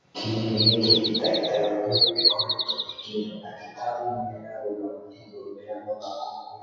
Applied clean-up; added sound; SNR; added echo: classical method WPE with log-MMSE.